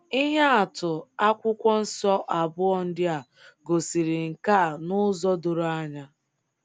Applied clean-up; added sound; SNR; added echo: none; none; none; none.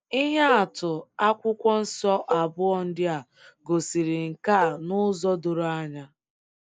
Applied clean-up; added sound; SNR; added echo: neural mask model Resemble Enhance denoiser.